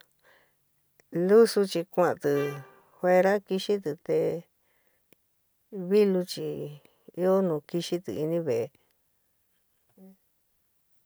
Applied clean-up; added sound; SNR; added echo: none; Trumpet; 20 dB; none.